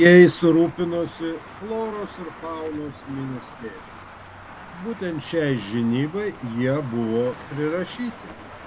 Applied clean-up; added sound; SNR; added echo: none; Traffic noise, roadway noise; 18 dB; none.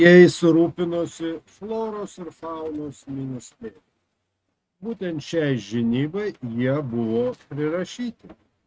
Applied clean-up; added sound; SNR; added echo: neural mask model RNNoise.